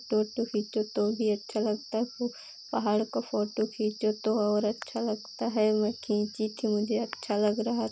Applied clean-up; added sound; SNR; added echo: none; none; none; none.